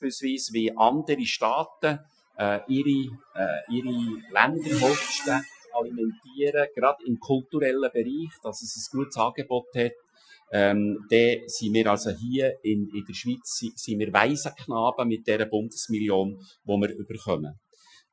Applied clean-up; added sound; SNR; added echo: classical method Wiener filter.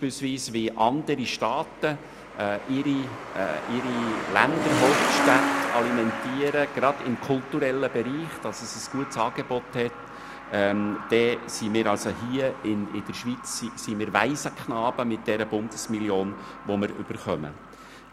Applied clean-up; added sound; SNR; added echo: none; Truck; 6 dB; none.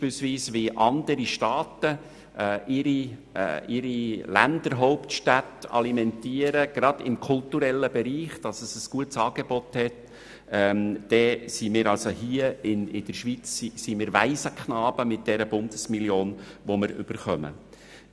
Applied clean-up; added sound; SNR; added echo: none; none; none; none.